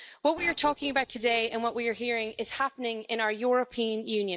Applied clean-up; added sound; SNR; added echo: neural separator model SepFormer DNS4.